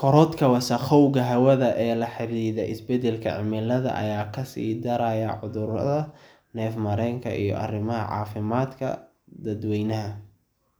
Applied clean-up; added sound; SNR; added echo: none; none; none; none.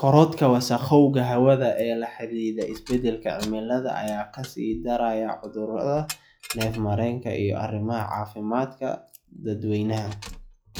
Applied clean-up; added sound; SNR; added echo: classical method log-MMSE.